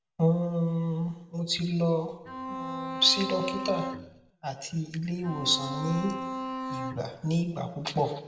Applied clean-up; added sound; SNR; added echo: none; Bowed string instrument; 6 dB; reverberation time 0.8 s.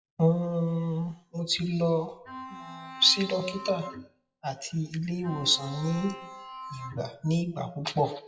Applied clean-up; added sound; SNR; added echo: classical method WPE with log-MMSE.